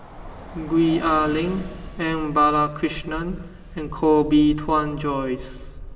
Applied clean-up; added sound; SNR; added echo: none; Bus; 13 dB; reverberation time 2.0 s.